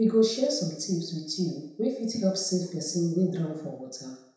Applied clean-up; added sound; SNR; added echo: none; none; none; reverberation time 0.7 s.